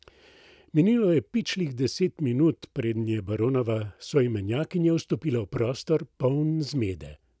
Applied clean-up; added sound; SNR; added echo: none; none; none; none.